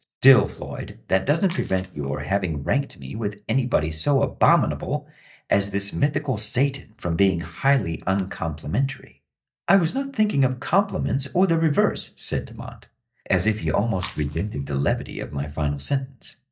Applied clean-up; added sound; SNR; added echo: neural mask model DeepFilterNet 3.